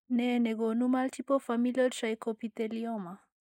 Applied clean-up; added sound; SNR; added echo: neural mask model Resemble Enhance denoiser.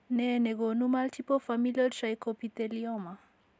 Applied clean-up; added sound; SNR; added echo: none; none; none; none.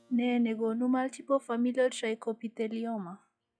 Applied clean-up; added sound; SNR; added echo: classical method log-MMSE.